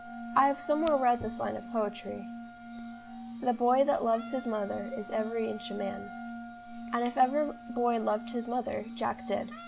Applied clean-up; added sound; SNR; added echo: none; Glass + Wind instrument, woodwind instrument; 11 dB; none.